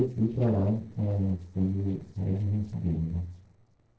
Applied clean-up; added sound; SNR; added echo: neural separator model SepFormer DNS4.